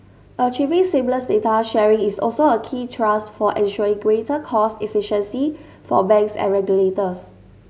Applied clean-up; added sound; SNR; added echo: none; none; none; none.